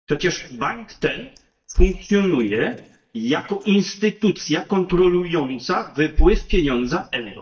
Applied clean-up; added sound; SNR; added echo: neural mask model DeepFilterNet 3.